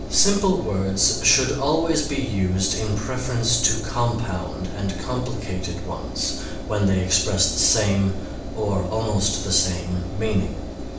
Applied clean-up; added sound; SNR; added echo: none; Engine; 9 dB; reverberation time 0.5 s.